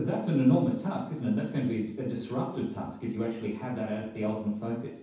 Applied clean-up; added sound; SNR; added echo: none; none; none; reverberation time 0.9 s.